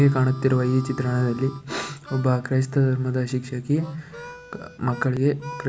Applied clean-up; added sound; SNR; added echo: none; Harmonica; 18 dB; none.